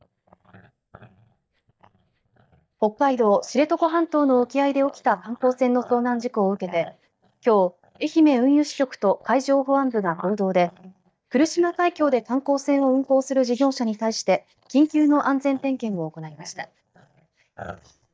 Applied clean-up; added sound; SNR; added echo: neural mask model DeepFilterNet 3.